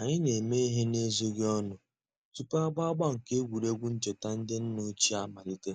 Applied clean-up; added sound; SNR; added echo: none; none; none; none.